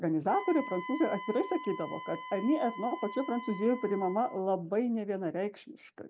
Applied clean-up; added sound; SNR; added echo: none; Wind instrument, woodwind instrument; 13 dB; none.